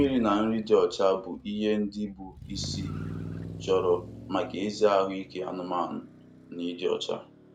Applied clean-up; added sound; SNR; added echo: none; Motor vehicle (road); 13 dB; none.